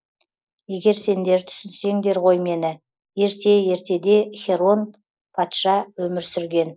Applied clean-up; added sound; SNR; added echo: neural mask model Resemble Enhance denoiser.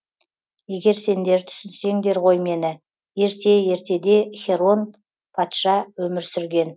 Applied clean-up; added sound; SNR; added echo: none; none; none; none.